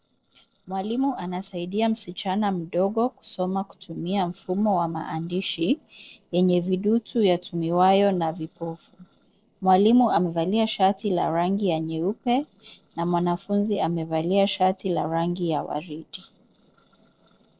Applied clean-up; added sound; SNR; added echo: neural separator model SepFormer DNS4.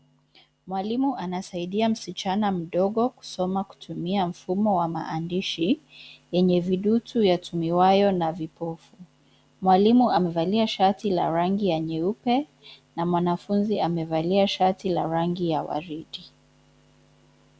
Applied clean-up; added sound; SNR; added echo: none; none; none; none.